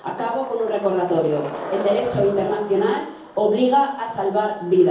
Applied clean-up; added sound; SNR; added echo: none; Skateboard; 15 dB; reverberation time 0.7 s.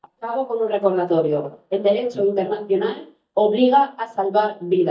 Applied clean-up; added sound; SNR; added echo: neural mask model DeepFilterNet 3.